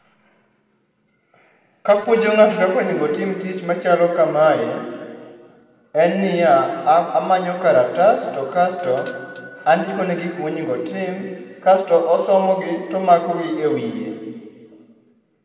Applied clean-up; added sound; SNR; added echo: none; Bell / Doorbell; 15 dB; reverberation time 1.9 s.